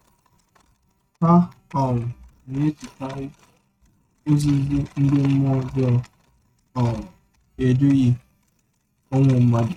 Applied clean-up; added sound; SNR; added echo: neural mask model RNNoise.